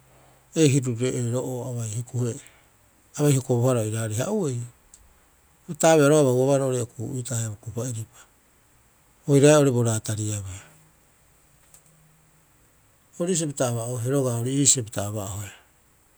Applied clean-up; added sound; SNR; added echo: none; none; none; none.